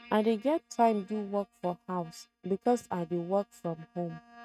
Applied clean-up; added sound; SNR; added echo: neural mask model RNNoise.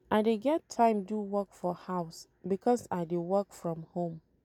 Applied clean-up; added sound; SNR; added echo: none; none; none; none.